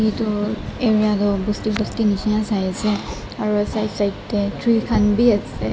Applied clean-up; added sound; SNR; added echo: none; none; none; none.